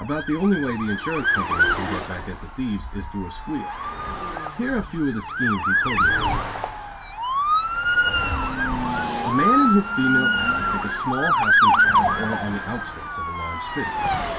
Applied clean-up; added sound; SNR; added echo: none; Motor vehicle (road) / Siren; -5 dB; reverberation time 0.2 s.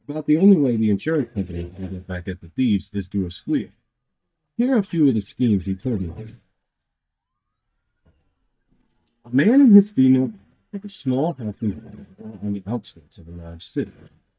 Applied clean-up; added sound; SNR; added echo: neural mask model DeepFilterNet 3.